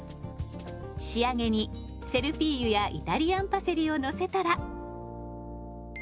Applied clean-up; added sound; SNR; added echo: none; none; none; none.